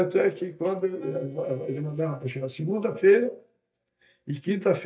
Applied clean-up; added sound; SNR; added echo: neural mask model DeepFilterNet 3.